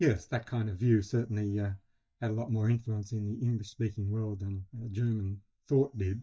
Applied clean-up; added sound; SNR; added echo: neural mask model DeepFilterNet 3.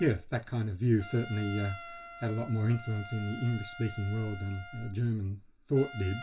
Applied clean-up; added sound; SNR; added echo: none; Trumpet; 15 dB; reverberation time 0.2 s.